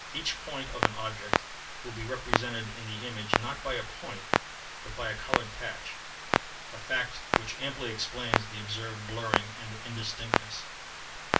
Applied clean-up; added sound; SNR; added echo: none; Clock; -4 dB; reverberation time 0.2 s.